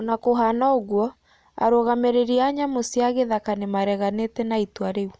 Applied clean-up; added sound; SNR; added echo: none; none; none; none.